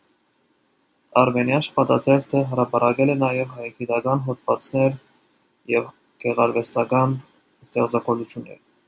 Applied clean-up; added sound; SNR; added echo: none; none; none; none.